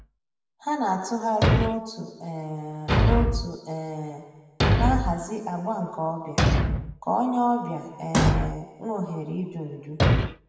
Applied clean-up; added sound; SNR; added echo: none; Thump, thud; -3 dB; reverberation time 1.4 s.